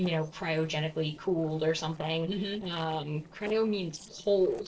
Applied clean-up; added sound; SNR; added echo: neural separator model SepFormer DNS4.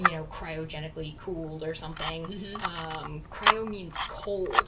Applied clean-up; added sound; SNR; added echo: none; Camera; -4 dB; reverberation time 0.2 s.